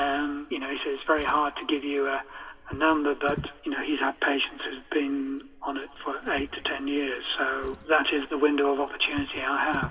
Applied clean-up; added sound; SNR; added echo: none; Drawer open or close; 18 dB; reverberation time 2.5 s.